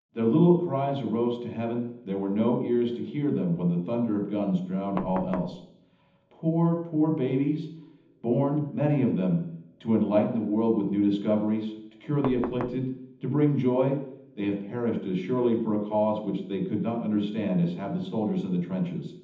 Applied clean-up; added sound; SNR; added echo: none; Knock; 11 dB; reverberation time 0.8 s.